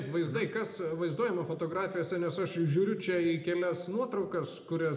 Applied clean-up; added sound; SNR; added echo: none; none; none; reverberation time 0.5 s.